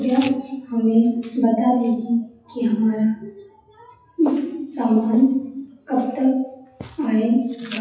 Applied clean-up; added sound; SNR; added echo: classical method WPE with log-MMSE.